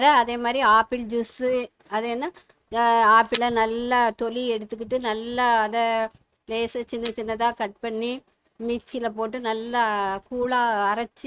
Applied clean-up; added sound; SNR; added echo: neural mask model RNNoise.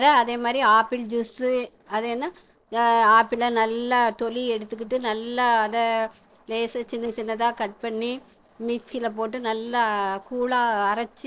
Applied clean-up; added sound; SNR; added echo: neural separator model SepFormer DNS4.